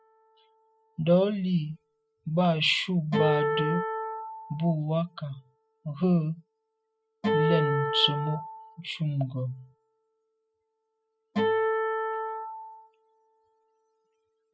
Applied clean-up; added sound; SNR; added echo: classical method spectral subtraction.